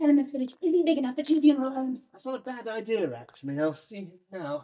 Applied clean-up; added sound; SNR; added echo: neural mask model DeepFilterNet 3.